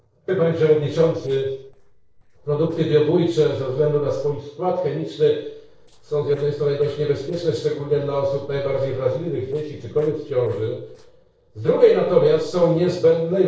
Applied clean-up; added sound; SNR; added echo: neural separator model SepFormer DNS4.